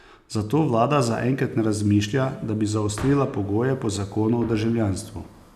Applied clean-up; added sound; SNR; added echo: none; none; none; none.